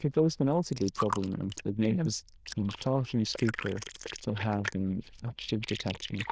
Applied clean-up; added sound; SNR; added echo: neural diffusion model UNIVERSE++.